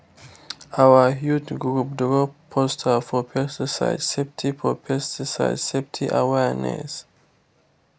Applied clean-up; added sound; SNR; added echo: none; none; none; none.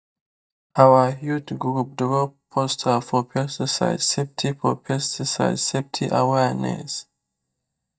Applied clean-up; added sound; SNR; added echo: neural mask model DeepFilterNet 3.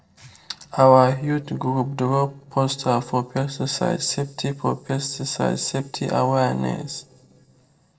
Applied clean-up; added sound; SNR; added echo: neural separator model SepFormer DNS4.